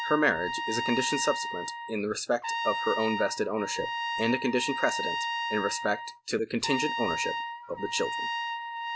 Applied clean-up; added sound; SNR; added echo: none; Trumpet; 3 dB; none.